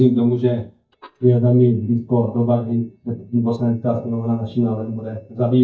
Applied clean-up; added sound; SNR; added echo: neural mask model DeepFilterNet 3.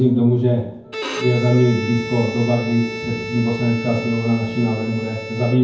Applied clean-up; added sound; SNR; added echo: none; Bowed string instrument; 10 dB; reverberation time 0.9 s.